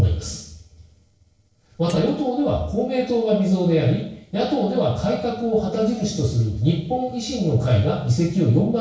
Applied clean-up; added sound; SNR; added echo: neural separator model SepFormer DNS4.